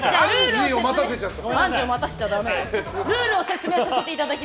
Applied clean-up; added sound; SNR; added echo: none; none; none; none.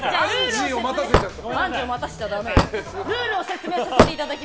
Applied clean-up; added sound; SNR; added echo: none; Hammer / Wood; 0 dB; none.